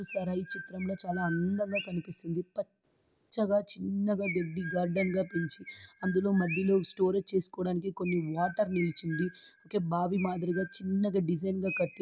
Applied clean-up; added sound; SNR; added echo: none; Chirp, tweet; 14 dB; none.